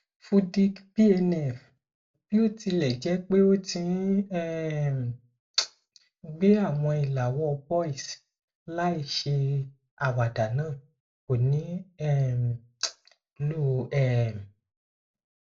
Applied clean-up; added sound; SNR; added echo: none; none; none; reverberation time 0.2 s.